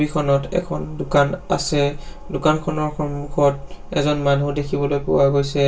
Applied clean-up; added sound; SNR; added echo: none; none; none; reverberation time 0.2 s.